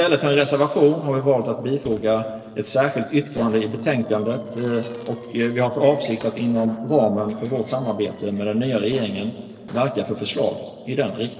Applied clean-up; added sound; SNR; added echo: neural separator model SepFormer DNS4.